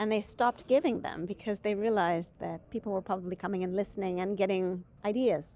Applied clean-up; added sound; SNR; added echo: none; none; none; none.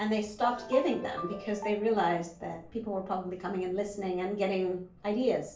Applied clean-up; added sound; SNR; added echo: none; Ringtone; 11 dB; reverberation time 0.4 s.